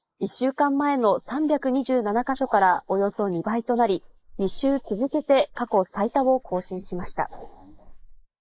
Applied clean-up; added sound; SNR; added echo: neural mask model Resemble Enhance denoiser.